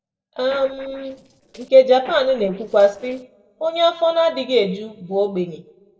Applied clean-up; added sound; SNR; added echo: neural separator model SepFormer DNS4.